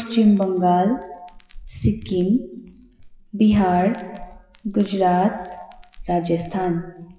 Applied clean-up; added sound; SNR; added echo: classical method WPE with log-MMSE.